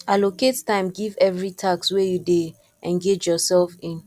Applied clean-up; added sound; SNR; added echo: none; none; none; none.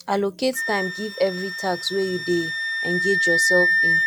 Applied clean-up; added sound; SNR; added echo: none; Wind instrument, woodwind instrument; -1 dB; none.